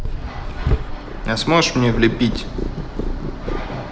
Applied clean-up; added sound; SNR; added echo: none; Purr; 3 dB; none.